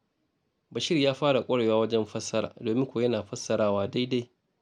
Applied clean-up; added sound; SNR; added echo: none; none; none; none.